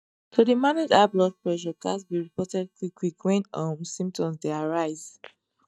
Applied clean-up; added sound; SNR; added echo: neural mask model DeepFilterNet 3.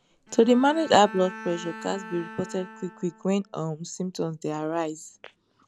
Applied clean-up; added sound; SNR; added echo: none; Bowed string instrument; 17 dB; none.